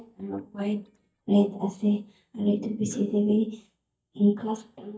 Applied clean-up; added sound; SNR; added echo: neural mask model DeepFilterNet 3.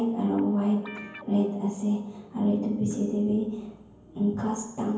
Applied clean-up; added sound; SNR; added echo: none; Guitar; 17 dB; reverberation time 0.9 s.